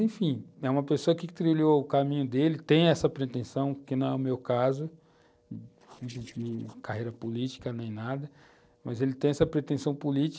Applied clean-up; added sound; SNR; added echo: neural separator model SepFormer DNS4.